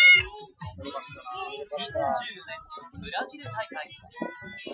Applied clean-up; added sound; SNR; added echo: classical method Wiener filter.